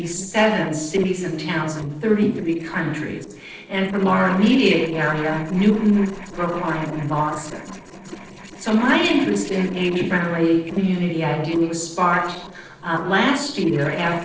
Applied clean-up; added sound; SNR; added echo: neural separator model SepFormer DNS4.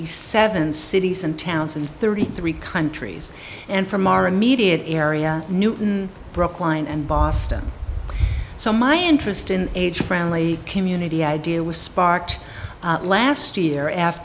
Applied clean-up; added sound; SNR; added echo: none; none; none; none.